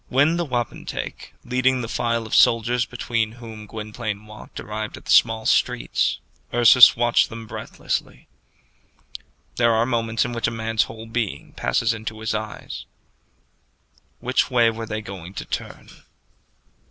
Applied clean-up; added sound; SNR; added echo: none; none; none; none.